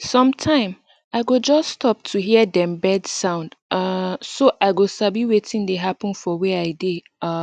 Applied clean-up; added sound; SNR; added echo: none; none; none; none.